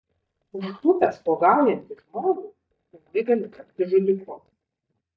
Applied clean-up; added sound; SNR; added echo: neural mask model DeepFilterNet 3.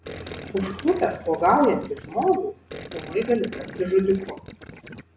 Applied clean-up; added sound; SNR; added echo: none; Gurgling; 14 dB; none.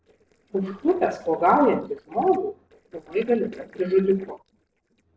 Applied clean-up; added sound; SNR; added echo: neural separator model SepFormer DNS4.